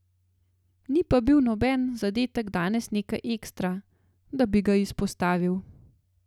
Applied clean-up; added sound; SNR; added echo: none; none; none; none.